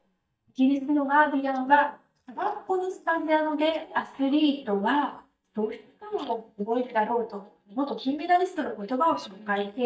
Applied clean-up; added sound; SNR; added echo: neural mask model DeepFilterNet 3.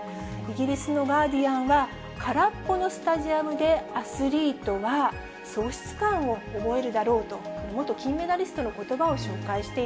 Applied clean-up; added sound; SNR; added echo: none; none; none; none.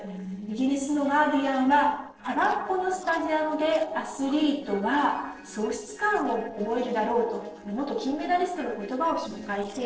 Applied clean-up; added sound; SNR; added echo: neural separator model SepFormer DNS4.